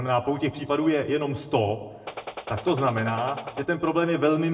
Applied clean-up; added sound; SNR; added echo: none; Gunshot, gunfire; 11 dB; reverberation time 0.6 s.